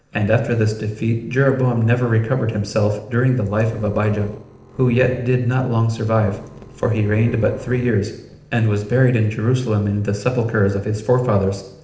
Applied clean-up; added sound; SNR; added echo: neural separator model SepFormer DNS4.